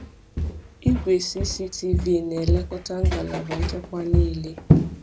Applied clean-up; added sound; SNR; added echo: none; Walk, footsteps; -3 dB; none.